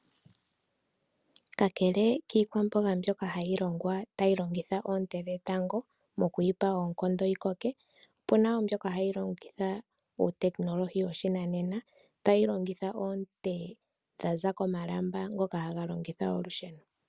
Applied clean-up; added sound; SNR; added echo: none; none; none; none.